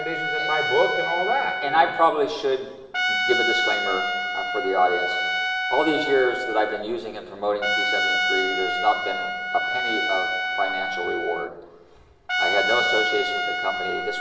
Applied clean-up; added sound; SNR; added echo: none; Trumpet; 0 dB; reverberation time 1.2 s.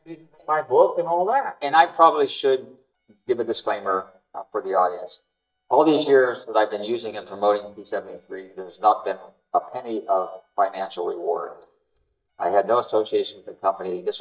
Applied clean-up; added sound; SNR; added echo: neural mask model DeepFilterNet 3.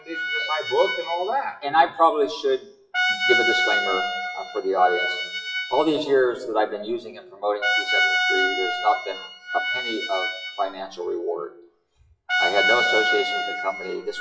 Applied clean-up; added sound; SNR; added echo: classical method WPE with log-MMSE.